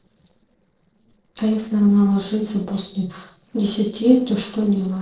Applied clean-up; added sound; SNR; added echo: neural separator model SepFormer DNS4.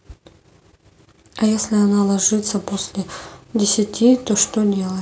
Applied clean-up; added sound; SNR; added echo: none; none; none; none.